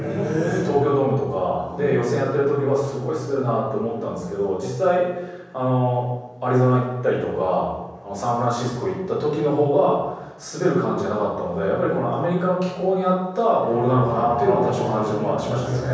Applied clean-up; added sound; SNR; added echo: none; none; none; reverberation time 1.1 s.